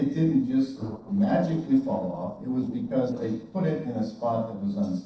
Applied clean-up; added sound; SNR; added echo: neural separator model SepFormer DNS4.